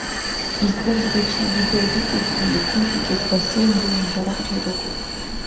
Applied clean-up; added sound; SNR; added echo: none; Vehicle; 1 dB; reverberation time 0.8 s.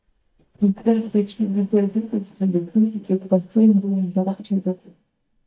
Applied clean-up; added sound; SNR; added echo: neural mask model DeepFilterNet 3.